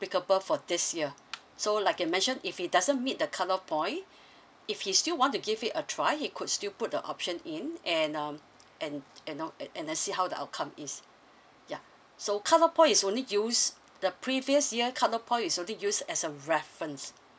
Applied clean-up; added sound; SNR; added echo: none; none; none; none.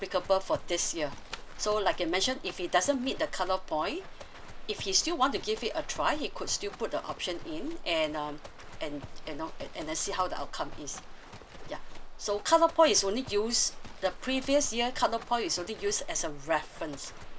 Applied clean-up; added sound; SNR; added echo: none; Livestock, farm animals, working animals; 9 dB; none.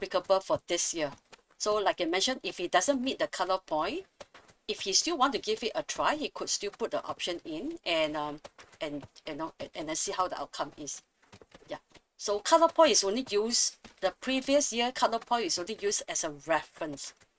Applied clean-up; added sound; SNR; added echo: neural mask model RNNoise.